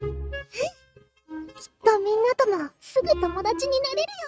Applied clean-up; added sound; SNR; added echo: neural mask model RNNoise.